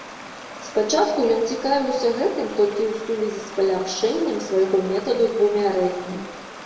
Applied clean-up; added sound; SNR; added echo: none; Stream; 15 dB; reverberation time 0.9 s.